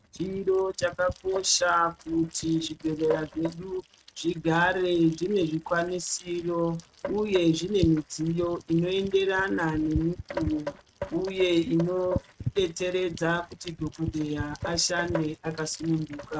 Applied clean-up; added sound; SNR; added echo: neural mask model RNNoise.